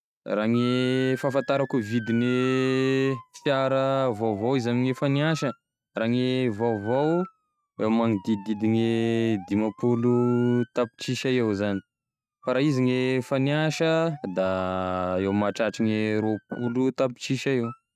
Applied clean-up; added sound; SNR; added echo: neural mask model RNNoise.